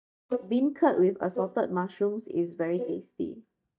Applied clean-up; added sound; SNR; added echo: neural mask model DeepFilterNet 3.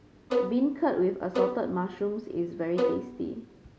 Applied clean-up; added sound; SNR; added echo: none; Bowed string instrument; 2 dB; none.